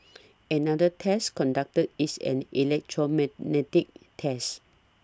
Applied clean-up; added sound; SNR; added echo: none; none; none; none.